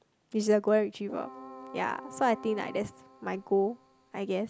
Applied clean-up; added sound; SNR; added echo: none; Keyboard (musical); 17 dB; none.